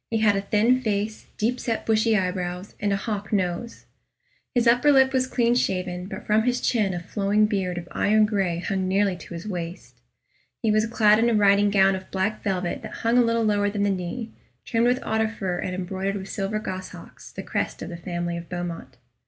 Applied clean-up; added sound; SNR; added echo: none; none; none; none.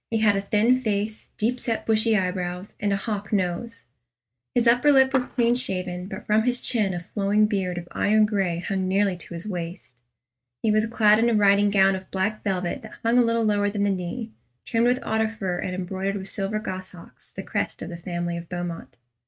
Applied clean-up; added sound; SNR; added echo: neural mask model RNNoise.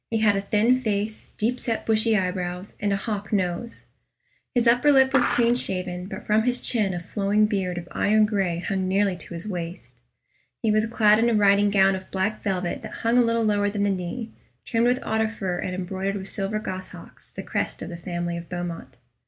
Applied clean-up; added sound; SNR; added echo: none; Skateboard; 4 dB; none.